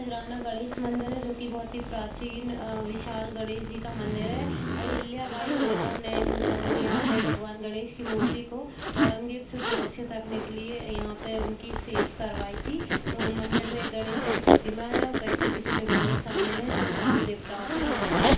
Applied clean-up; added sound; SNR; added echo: none; Zipper (clothing); -5 dB; reverberation time 0.4 s.